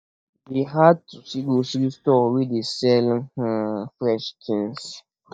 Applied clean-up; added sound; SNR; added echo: neural mask model DeepFilterNet 3.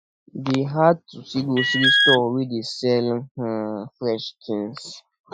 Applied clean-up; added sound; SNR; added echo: classical method Wiener filter.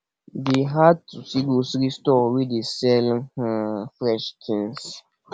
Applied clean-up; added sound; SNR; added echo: none; none; none; none.